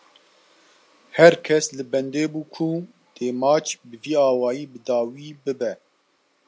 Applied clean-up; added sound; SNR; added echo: none; none; none; none.